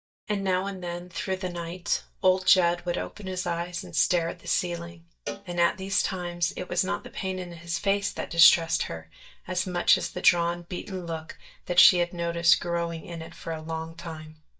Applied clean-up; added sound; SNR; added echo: neural mask model DeepFilterNet 3.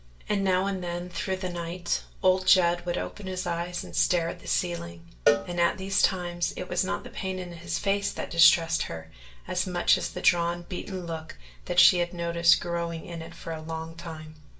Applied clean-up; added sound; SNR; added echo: none; Cowbell; 5 dB; reverberation time 0.2 s.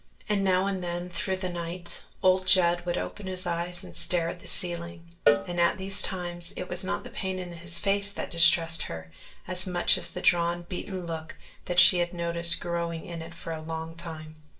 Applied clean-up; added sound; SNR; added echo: neural separator model SepFormer DNS4.